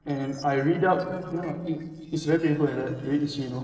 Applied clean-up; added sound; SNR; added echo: neural separator model SepFormer DNS4.